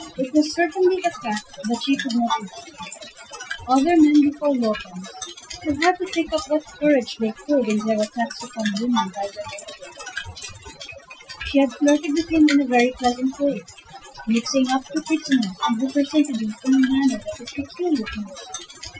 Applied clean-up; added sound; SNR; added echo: classical method Wiener filter.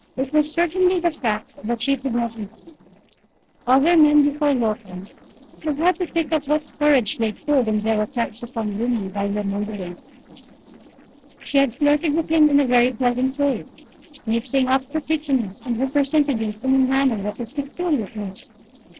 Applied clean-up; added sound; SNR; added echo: neural separator model SepFormer DNS4.